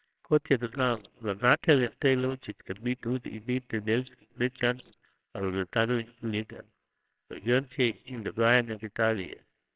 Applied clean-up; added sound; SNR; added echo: neural separator model SepFormer WHAMR!.